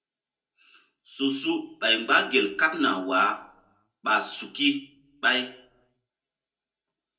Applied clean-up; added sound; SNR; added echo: none; none; none; reverberation time 0.2 s.